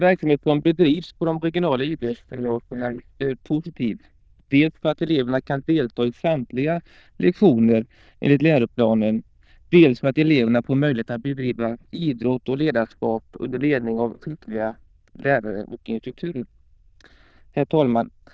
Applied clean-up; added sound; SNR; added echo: neural diffusion model UNIVERSE++.